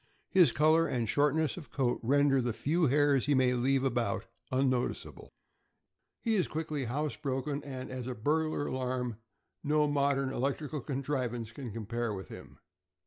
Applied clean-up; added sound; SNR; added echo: none; none; none; none.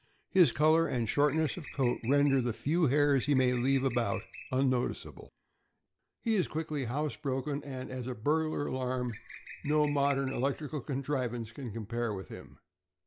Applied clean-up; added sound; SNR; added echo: none; Bird; 17 dB; none.